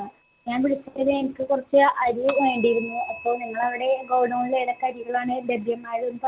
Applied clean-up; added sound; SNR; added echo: none; Bell; 18 dB; none.